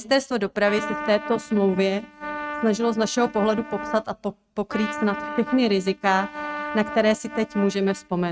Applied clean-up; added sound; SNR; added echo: neural mask model RNNoise.